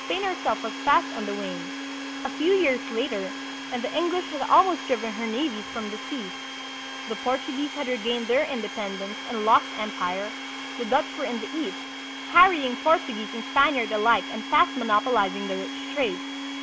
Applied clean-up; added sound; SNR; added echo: none; Domestic sounds, home sounds; 9 dB; none.